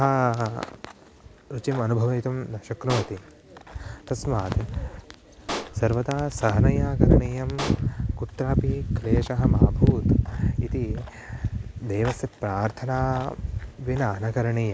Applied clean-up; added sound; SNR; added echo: none; Explosion; 14 dB; none.